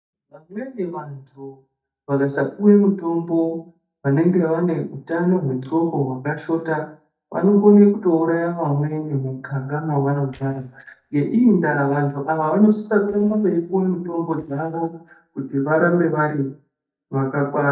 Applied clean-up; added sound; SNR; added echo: neural mask model DeepFilterNet 3.